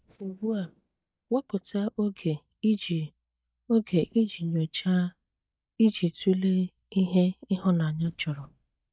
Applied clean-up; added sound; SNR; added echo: neural mask model DeepFilterNet 3.